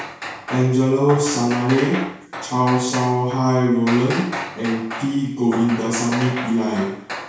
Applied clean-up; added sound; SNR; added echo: none; Hammer; 11 dB; reverberation time 0.6 s.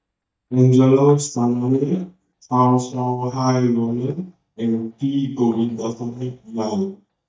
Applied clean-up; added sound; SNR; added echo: neural mask model DeepFilterNet 3.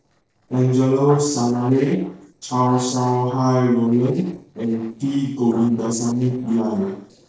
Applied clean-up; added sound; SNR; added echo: neural separator model SepFormer DNS4.